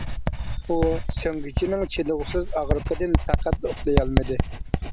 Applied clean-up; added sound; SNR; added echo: none; Writing; -2 dB; none.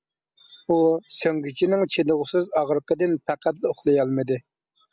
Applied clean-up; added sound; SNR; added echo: none; none; none; none.